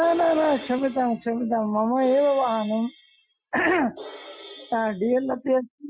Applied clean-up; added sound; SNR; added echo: classical method Wiener filter.